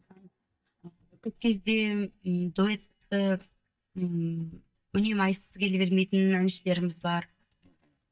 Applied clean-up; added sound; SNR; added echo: neural mask model DeepFilterNet 3.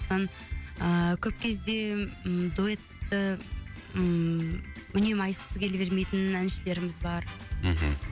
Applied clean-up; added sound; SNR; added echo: none; none; none; none.